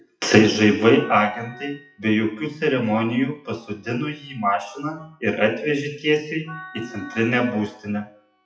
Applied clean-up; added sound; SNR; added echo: classical method WPE with log-MMSE.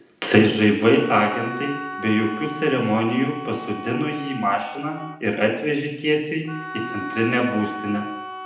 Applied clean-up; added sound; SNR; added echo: none; Wind instrument, woodwind instrument; 12 dB; reverberation time 0.8 s.